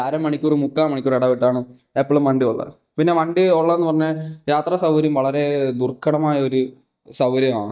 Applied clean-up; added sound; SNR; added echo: neural mask model DeepFilterNet 3.